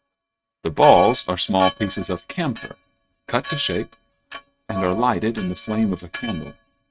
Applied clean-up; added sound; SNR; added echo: neural mask model RNNoise.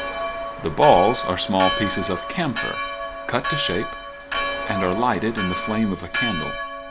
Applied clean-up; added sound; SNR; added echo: none; Church bell; 5 dB; none.